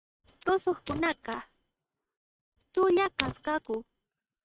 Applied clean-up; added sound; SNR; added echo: neural mask model RNNoise.